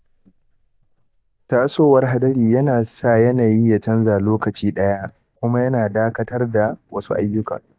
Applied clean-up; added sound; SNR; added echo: neural mask model DeepFilterNet 3.